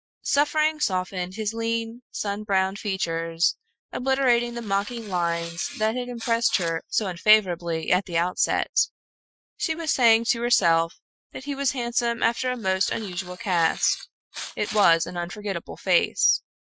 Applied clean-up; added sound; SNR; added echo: classical method Wiener filter.